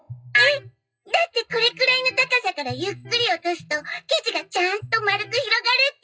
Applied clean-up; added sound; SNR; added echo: classical method WPE with log-MMSE.